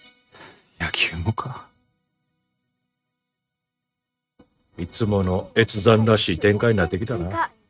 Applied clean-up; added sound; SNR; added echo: neural mask model RNNoise.